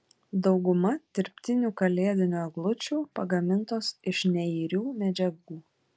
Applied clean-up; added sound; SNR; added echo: none; none; none; none.